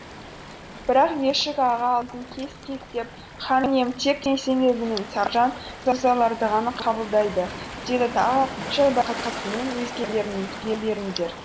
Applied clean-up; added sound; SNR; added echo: none; Waves, surf; 12 dB; none.